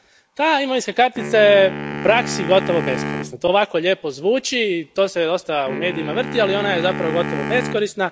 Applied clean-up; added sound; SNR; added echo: none; Wind instrument, woodwind instrument; 9 dB; none.